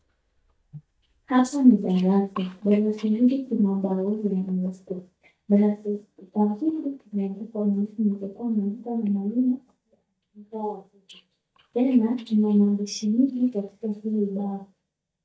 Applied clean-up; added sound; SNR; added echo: neural mask model DeepFilterNet 3.